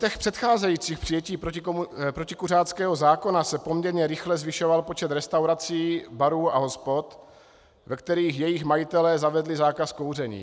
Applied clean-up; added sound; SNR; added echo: none; none; none; none.